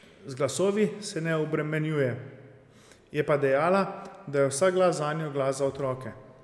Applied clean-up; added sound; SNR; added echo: none; none; none; none.